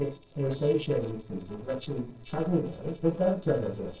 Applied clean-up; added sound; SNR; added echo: neural separator model SepFormer DNS4.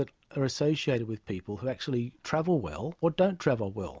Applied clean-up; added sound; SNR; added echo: none; none; none; none.